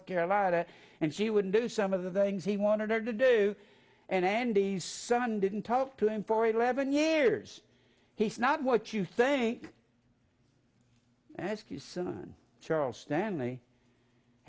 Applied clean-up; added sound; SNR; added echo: none; none; none; none.